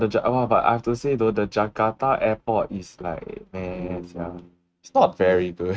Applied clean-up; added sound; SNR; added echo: neural mask model RNNoise.